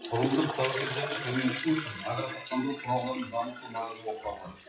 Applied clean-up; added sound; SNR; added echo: classical method WPE with log-MMSE.